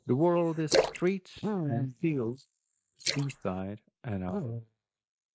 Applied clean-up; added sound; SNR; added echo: neural mask model Resemble Enhance denoiser.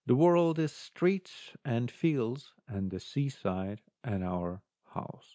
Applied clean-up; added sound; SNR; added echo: none; none; none; none.